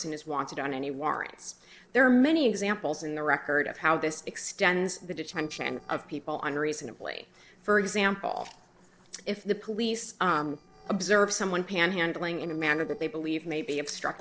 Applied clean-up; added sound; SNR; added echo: neural separator model SepFormer DNS4.